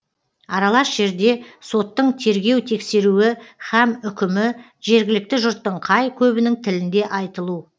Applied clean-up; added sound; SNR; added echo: none; none; none; none.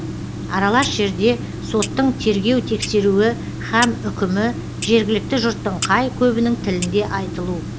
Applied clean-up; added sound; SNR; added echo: none; Clock; 8 dB; none.